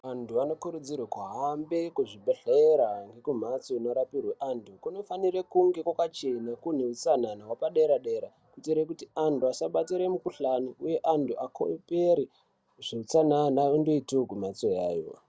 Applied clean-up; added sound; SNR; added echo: none; none; none; none.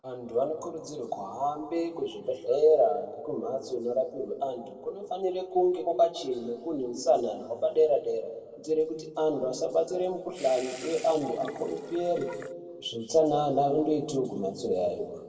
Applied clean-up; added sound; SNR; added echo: neural separator model SepFormer DNS4.